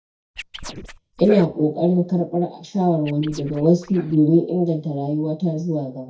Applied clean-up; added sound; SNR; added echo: neural mask model DeepFilterNet 3.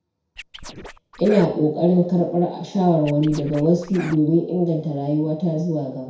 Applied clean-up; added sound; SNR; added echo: none; Scratching (performance technique); 17 dB; reverberation time 0.6 s.